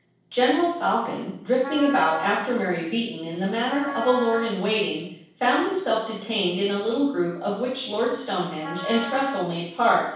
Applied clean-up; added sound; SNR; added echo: neural separator model SepFormer DNS4.